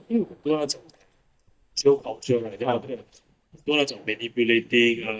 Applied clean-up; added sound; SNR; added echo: neural mask model DeepFilterNet 3.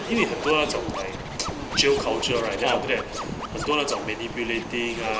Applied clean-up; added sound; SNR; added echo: none; Scratching (performance technique); 10 dB; none.